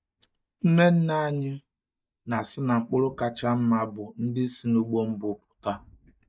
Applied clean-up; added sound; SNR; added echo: neural mask model DeepFilterNet 3.